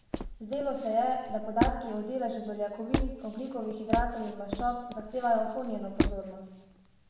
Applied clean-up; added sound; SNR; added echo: none; Squeak; 3 dB; reverberation time 1.0 s.